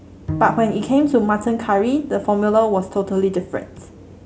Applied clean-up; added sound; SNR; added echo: none; Bowed string instrument; 14 dB; none.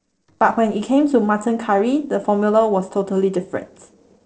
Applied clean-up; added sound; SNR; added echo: neural separator model SepFormer DNS4.